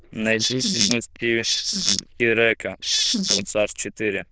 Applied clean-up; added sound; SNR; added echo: neural diffusion model UNIVERSE++.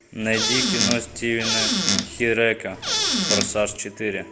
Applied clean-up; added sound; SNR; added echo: none; Squeak / Cupboard open or close; -2 dB; none.